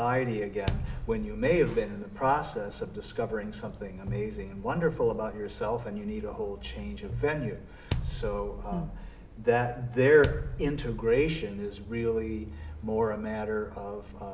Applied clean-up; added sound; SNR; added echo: none; Bass drum; 7 dB; none.